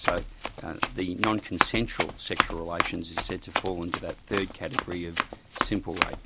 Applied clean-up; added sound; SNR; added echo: none; Run; -1 dB; none.